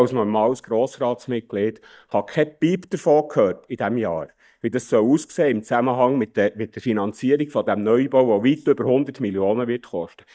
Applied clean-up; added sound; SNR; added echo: neural mask model DeepFilterNet 3.